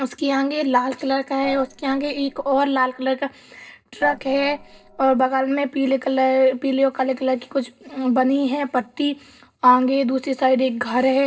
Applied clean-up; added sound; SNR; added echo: neural separator model SepFormer DNS4.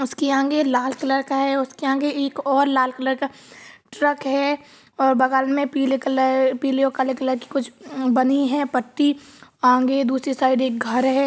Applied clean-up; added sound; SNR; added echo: none; none; none; none.